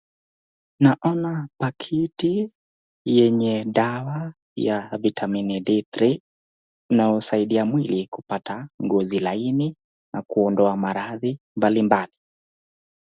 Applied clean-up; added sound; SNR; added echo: none; none; none; none.